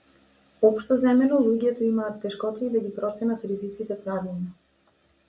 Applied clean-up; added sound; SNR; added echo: none; none; none; none.